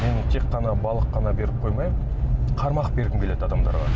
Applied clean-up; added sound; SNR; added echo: none; none; none; none.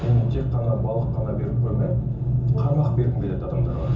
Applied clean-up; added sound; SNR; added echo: none; Wind instrument, woodwind instrument; 19 dB; reverberation time 0.6 s.